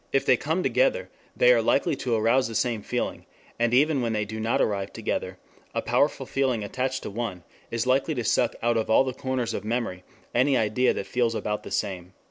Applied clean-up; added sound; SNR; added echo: none; none; none; none.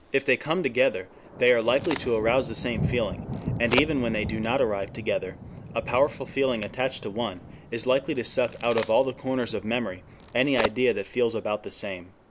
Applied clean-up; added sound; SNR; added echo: none; Thunder + Crack; 10 dB; none.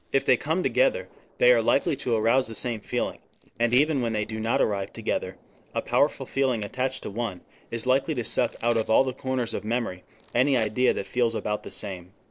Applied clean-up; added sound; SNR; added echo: neural separator model SepFormer DNS4.